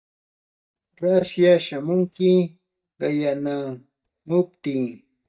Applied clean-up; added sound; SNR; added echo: neural mask model DeepFilterNet 3.